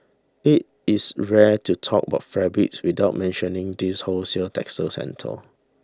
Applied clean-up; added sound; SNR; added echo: none; none; none; none.